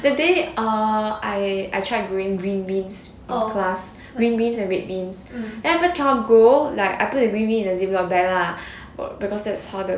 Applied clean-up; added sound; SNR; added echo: none; none; none; none.